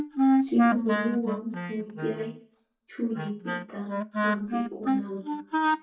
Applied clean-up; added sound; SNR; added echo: neural mask model DeepFilterNet 3.